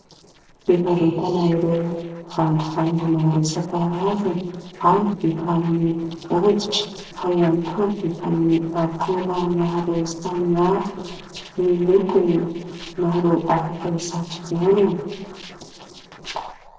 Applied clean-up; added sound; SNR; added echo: neural separator model SepFormer DNS4.